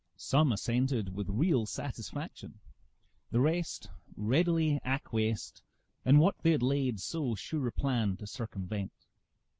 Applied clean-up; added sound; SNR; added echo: none; none; none; none.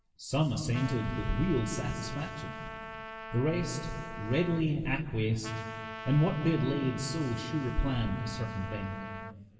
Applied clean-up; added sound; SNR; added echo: none; Trumpet; 12 dB; reverberation time 2.6 s.